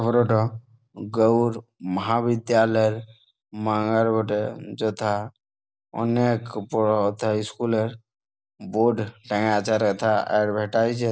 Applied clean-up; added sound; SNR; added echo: none; none; none; none.